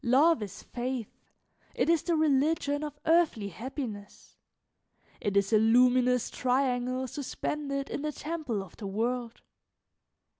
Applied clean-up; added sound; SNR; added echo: none; none; none; none.